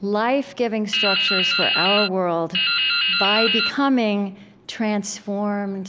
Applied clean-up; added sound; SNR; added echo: none; Drip; -2 dB; none.